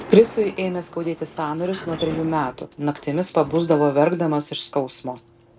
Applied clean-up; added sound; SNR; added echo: none; Sliding door; 17 dB; none.